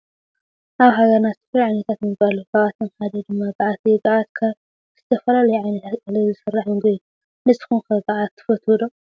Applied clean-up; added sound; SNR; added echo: none; none; none; none.